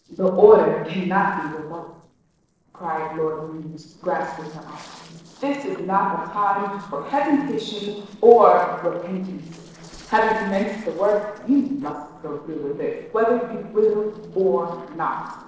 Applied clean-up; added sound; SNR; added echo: neural separator model SepFormer DNS4.